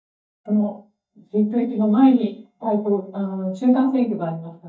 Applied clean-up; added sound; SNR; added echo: neural mask model DeepFilterNet 3.